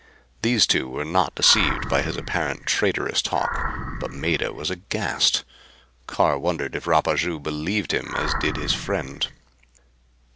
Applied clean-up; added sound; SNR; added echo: none; Animal; 6 dB; none.